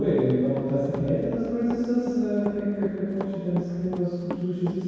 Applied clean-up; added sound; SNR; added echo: none; Run; 13 dB; reverberation time 2.0 s.